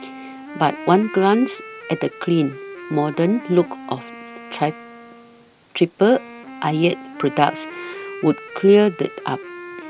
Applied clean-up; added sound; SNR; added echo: none; Wind instrument, woodwind instrument; 15 dB; none.